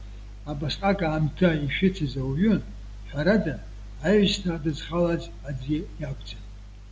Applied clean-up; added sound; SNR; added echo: none; none; none; none.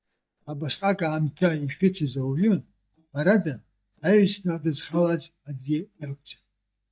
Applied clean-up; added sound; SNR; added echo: neural mask model DeepFilterNet 3.